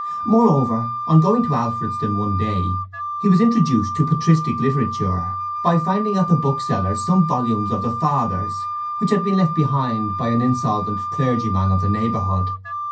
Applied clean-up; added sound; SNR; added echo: none; Wind instrument, woodwind instrument; 6 dB; reverberation time 0.3 s.